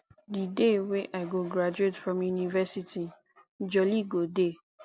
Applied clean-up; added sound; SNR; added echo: none; none; none; none.